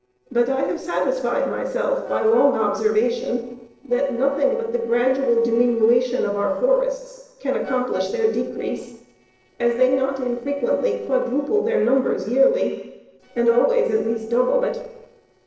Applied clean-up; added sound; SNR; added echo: neural separator model SepFormer DNS4.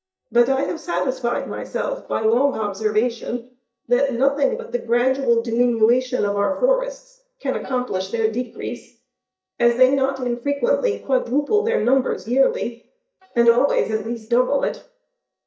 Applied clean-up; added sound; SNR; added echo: neural mask model DeepFilterNet 3.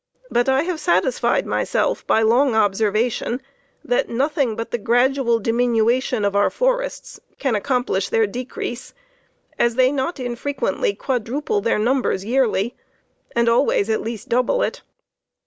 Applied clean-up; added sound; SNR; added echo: none; none; none; none.